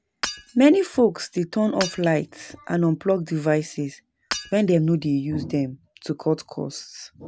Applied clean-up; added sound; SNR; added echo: none; Shatter / Hammer; 13 dB; none.